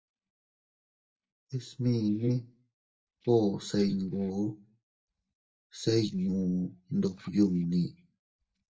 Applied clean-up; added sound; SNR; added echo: neural mask model DeepFilterNet 3.